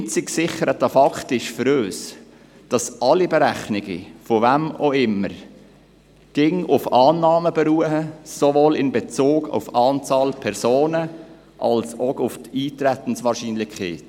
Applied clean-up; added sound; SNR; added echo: none; none; none; none.